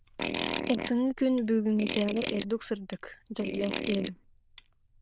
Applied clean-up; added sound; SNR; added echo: neural diffusion model UNIVERSE++.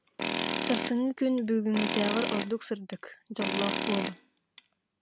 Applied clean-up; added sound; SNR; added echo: none; Tools; 3 dB; none.